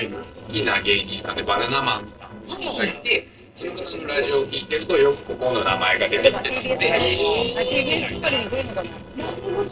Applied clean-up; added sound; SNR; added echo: neural separator model SepFormer DNS4.